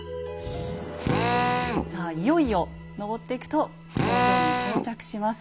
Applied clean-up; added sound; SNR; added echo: none; Drill; -1 dB; none.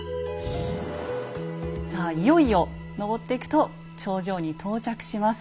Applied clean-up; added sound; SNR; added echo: none; none; none; none.